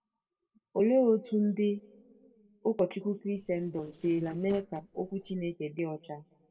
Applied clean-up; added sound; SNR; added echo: neural separator model SepFormer DNS4.